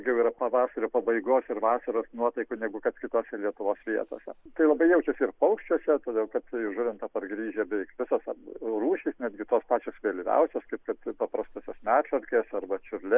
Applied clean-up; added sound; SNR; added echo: none; none; none; none.